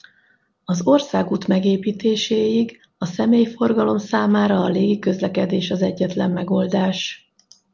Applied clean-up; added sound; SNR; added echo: none; none; none; none.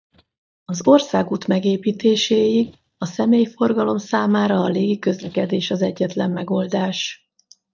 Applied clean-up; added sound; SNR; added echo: neural mask model DeepFilterNet 3.